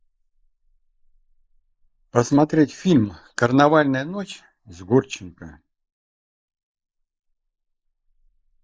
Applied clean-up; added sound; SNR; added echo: neural mask model Resemble Enhance denoiser.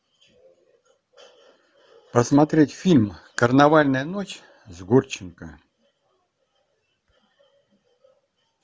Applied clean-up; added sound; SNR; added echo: none; none; none; none.